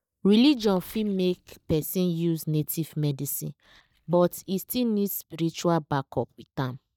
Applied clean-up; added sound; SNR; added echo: neural mask model DeepFilterNet 3.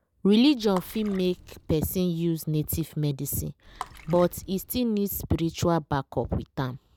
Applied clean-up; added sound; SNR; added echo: none; Water / Splash, splatter; 18 dB; none.